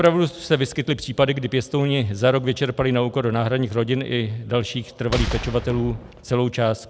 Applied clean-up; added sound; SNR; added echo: none; Boom; 7 dB; none.